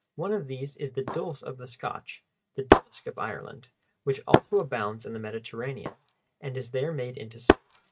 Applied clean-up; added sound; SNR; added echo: neural mask model RNNoise.